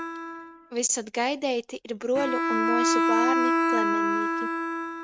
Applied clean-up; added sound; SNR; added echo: neural mask model RNNoise.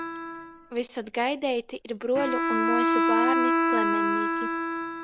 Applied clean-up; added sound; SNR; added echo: none; Bowed string instrument; -4 dB; none.